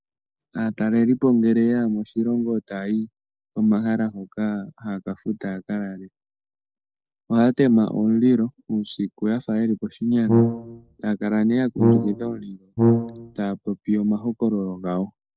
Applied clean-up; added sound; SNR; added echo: neural separator model SepFormer DNS4.